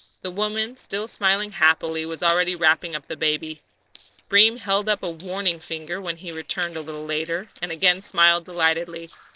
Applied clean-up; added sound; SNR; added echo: neural separator model SepFormer DNS4.